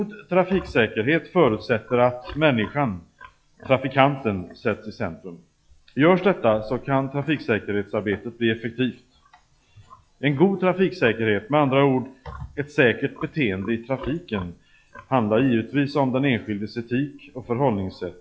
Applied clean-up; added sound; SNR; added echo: classical method log-MMSE.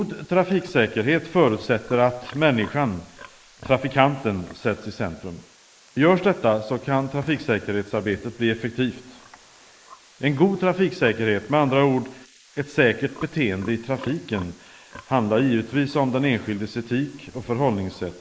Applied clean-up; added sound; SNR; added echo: neural mask model Resemble Enhance denoiser.